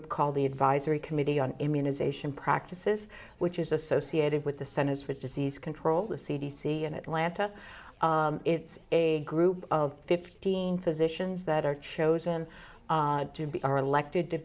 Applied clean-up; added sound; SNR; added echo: none; none; none; none.